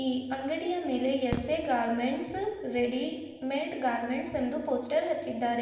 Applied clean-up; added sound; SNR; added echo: none; Fireworks; 14 dB; reverberation time 1.2 s.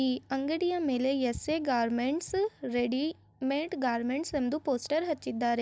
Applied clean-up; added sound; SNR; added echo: none; none; none; none.